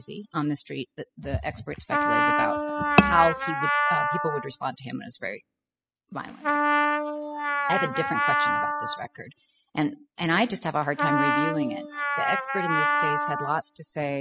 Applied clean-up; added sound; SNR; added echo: classical method spectral subtraction.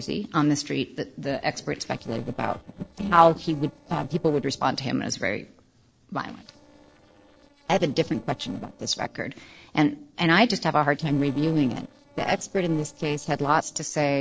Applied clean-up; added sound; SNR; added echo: neural separator model SepFormer DNS4.